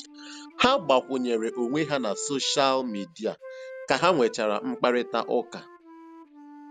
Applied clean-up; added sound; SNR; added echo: none; Wind instrument, woodwind instrument; 16 dB; none.